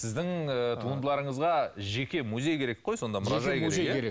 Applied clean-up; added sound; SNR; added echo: none; none; none; none.